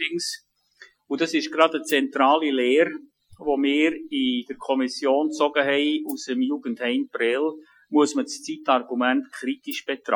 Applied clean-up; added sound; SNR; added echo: classical method Wiener filter.